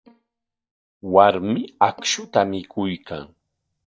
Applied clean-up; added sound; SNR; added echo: neural mask model DeepFilterNet 3.